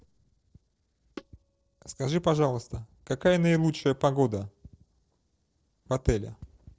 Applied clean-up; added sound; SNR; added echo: neural separator model SepFormer DNS4.